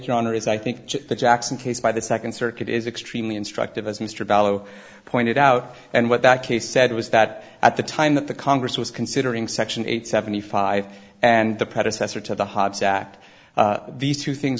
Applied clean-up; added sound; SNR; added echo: none; none; none; none.